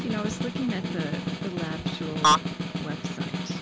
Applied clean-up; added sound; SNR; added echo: none; Snare drum; 2 dB; none.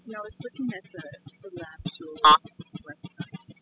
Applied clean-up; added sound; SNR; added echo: classical method spectral subtraction.